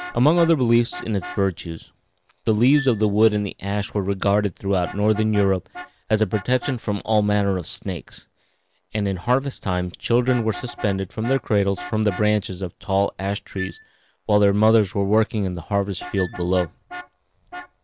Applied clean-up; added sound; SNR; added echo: none; Vehicle horn, car horn, honking + Wind instrument, woodwind instrument; 18 dB; none.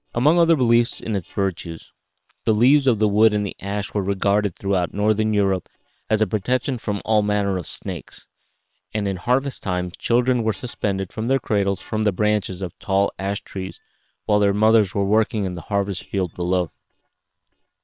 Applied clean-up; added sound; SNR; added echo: neural separator model SepFormer WHAM!.